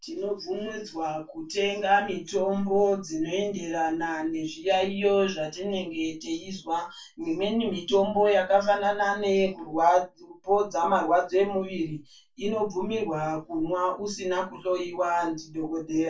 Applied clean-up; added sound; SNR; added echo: none; none; none; reverberation time 0.2 s.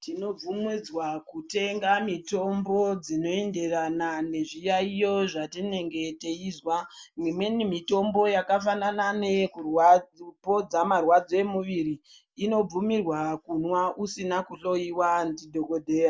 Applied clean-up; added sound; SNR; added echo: none; none; none; none.